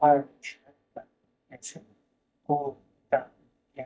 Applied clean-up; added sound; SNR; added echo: neural mask model DeepFilterNet 3.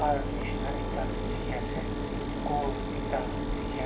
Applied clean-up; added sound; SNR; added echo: none; Mechanisms; -4 dB; reverberation time 0.2 s.